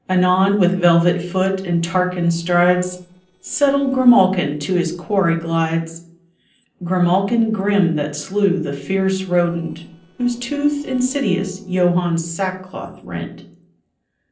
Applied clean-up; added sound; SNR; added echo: neural separator model SepFormer DNS4.